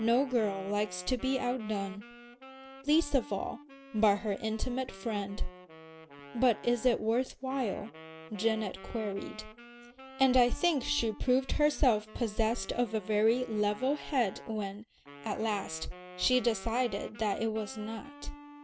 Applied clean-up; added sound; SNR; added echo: none; Wind instrument, woodwind instrument; 18 dB; none.